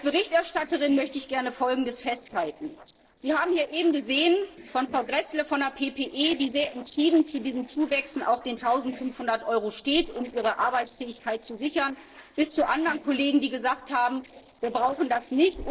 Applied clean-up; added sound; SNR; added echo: neural separator model SepFormer DNS4.